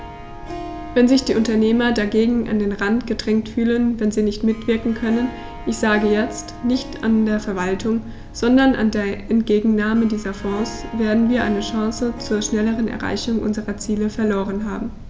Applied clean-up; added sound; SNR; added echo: none; Harp; 17 dB; none.